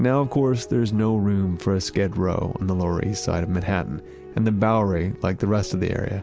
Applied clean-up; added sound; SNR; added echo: none; none; none; none.